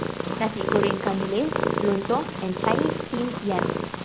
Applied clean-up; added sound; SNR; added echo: none; Purr; 0 dB; none.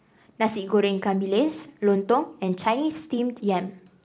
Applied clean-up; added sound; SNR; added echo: none; none; none; none.